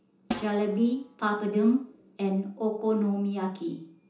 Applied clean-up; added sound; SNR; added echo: none; Snare drum; 13 dB; reverberation time 0.6 s.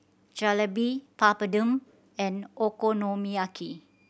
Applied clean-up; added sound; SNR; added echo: none; none; none; none.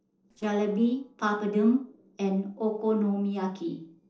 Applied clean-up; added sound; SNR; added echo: neural separator model SepFormer DNS4.